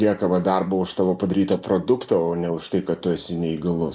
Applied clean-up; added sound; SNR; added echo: neural mask model Resemble Enhance denoiser.